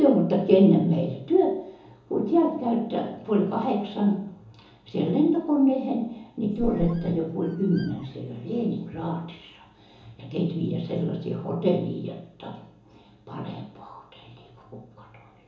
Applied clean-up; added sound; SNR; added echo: none; Squeak; 12 dB; reverberation time 0.7 s.